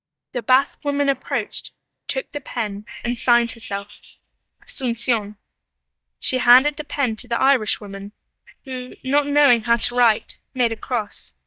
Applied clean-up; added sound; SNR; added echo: neural mask model DeepFilterNet 3.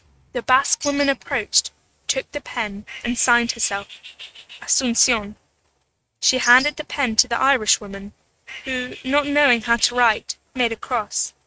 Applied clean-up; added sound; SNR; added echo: neural mask model RNNoise.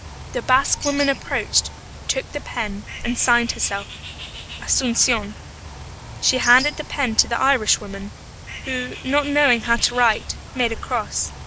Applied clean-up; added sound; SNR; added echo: none; Bird; 12 dB; none.